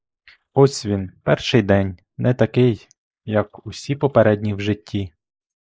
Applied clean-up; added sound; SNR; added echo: neural mask model Resemble Enhance denoiser.